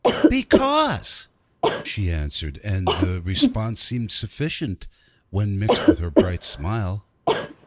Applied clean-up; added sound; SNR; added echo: none; Cough; -1 dB; none.